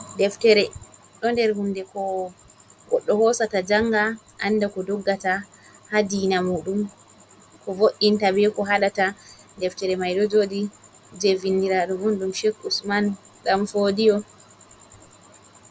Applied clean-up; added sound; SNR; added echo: none; none; none; none.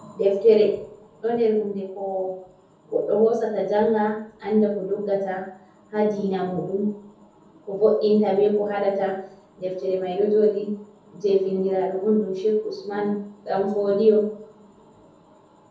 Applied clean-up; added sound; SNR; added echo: none; none; none; reverberation time 0.6 s.